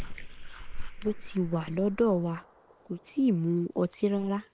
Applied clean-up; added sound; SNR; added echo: neural separator model SepFormer WHAM!.